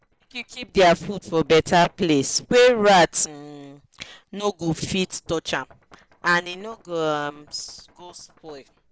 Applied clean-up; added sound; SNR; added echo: neural separator model SepFormer DNS4.